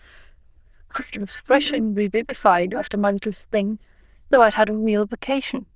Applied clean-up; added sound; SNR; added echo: neural diffusion model UNIVERSE++.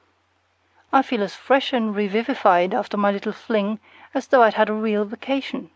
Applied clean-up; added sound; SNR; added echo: none; none; none; none.